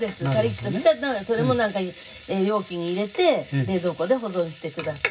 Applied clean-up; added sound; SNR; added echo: none; none; none; reverberation time 0.4 s.